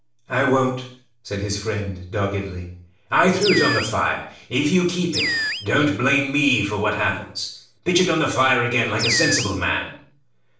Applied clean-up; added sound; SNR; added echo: none; Animal; 6 dB; reverberation time 0.5 s.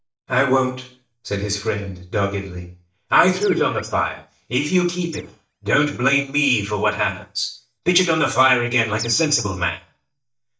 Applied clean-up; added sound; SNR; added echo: neural mask model DeepFilterNet 3.